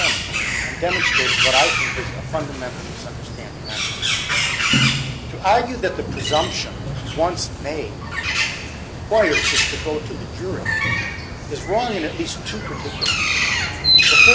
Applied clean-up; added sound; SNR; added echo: none; Bird; -5 dB; none.